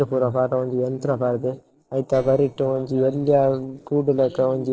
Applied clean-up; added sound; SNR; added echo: neural separator model SepFormer DNS4.